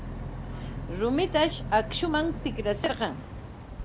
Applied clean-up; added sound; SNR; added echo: none; Boat, Water vehicle; 7 dB; none.